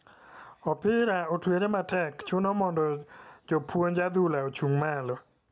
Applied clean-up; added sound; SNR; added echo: none; none; none; none.